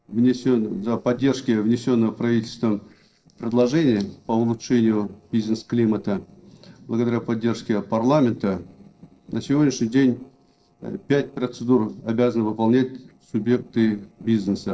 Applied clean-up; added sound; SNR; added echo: neural separator model SepFormer DNS4.